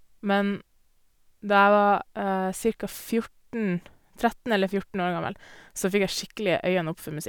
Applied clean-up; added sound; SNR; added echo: none; none; none; none.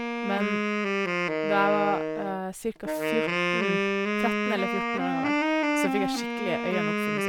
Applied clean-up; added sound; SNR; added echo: none; Wind instrument, woodwind instrument; -4 dB; none.